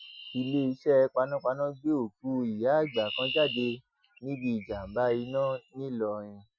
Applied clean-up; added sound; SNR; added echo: classical method Wiener filter.